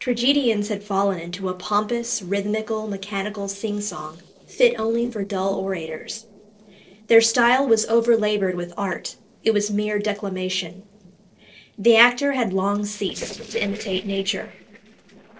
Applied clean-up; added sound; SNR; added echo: neural separator model SepFormer DNS4.